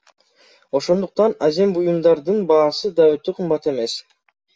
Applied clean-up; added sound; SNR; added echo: none; none; none; none.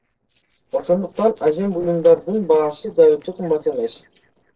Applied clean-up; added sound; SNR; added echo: neural separator model SepFormer DNS4.